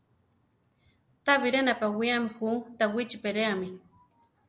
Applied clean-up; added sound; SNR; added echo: none; none; none; none.